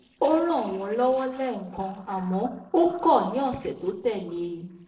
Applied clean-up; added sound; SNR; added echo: neural separator model SepFormer DNS4.